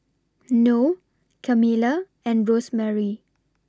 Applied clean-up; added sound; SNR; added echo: none; none; none; none.